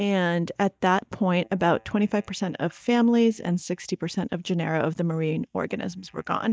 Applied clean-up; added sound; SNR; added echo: neural mask model DeepFilterNet 3.